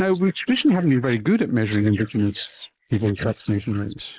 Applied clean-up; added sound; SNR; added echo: neural mask model Resemble Enhance denoiser.